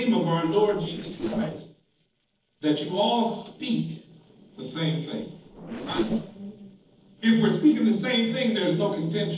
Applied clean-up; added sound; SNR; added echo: neural separator model SepFormer DNS4.